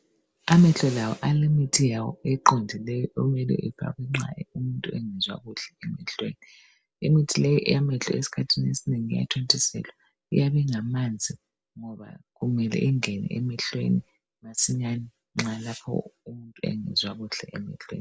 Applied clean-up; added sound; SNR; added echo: none; none; none; none.